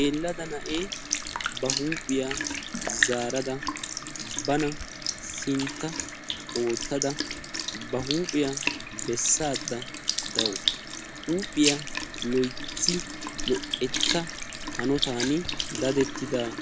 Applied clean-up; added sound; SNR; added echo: none; Sink (filling or washing) / Liquid; 2 dB; none.